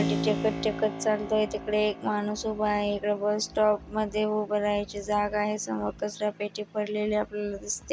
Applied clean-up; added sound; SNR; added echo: none; Keyboard (musical); 10 dB; none.